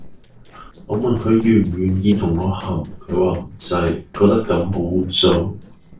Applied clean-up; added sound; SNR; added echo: neural separator model SepFormer DNS4.